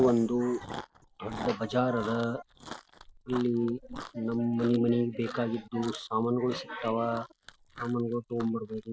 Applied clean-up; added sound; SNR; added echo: none; Chewing, mastication; 15 dB; none.